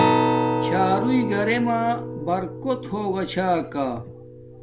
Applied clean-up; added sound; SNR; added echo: none; Acoustic guitar; 1 dB; none.